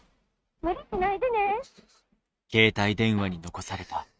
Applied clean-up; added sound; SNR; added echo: neural mask model RNNoise.